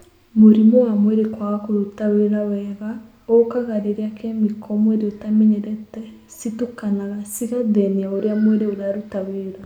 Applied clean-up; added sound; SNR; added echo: none; none; none; none.